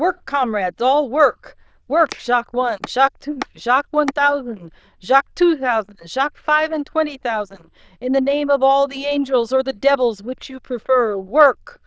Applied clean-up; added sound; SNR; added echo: neural diffusion model UNIVERSE++.